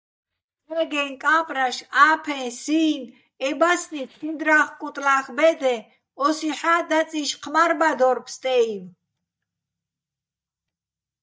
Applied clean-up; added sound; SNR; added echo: neural mask model DeepFilterNet 3.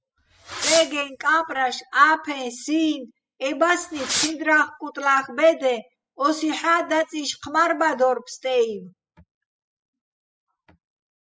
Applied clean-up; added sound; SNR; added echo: classical method spectral subtraction.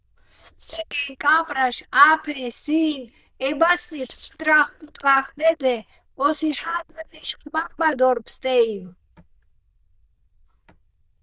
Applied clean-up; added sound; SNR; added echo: neural diffusion model UNIVERSE++.